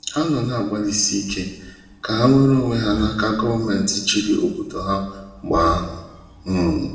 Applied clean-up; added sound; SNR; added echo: none; none; none; reverberation time 0.8 s.